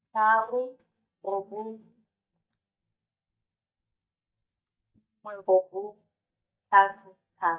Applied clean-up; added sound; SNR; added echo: neural mask model DeepFilterNet 3.